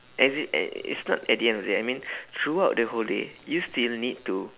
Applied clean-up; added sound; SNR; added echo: none; none; none; none.